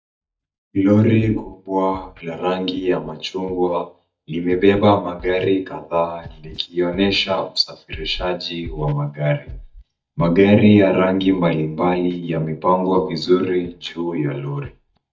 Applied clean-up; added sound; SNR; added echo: neural mask model DeepFilterNet 3.